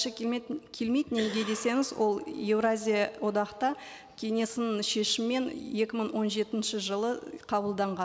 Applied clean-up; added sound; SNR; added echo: none; none; none; none.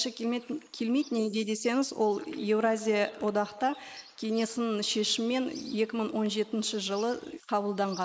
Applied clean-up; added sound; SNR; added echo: neural mask model Resemble Enhance denoiser.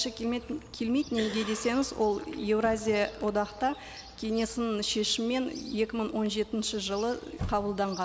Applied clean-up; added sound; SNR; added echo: none; Chirp, tweet; 16 dB; none.